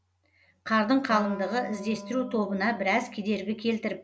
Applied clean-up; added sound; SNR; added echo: none; Wind instrument, woodwind instrument; 12 dB; none.